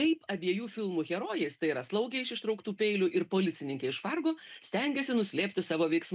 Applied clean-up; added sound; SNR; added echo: none; none; none; none.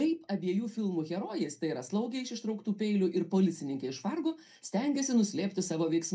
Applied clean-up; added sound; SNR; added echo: none; none; none; reverberation time 0.2 s.